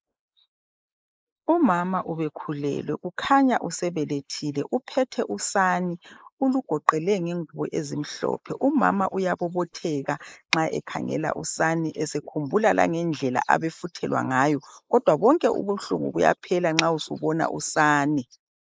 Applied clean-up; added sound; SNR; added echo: neural mask model Resemble Enhance denoiser.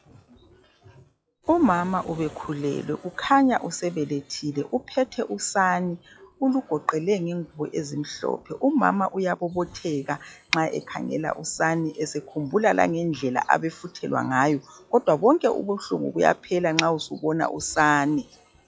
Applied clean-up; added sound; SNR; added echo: classical method log-MMSE.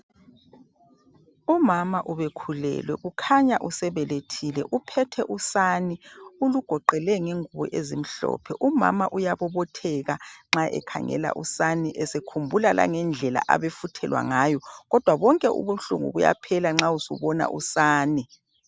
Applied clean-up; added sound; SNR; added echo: none; none; none; none.